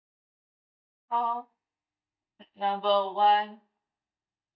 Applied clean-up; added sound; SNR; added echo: neural mask model DeepFilterNet 3.